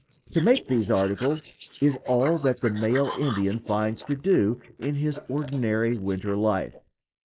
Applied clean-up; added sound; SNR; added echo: neural mask model Resemble Enhance denoiser.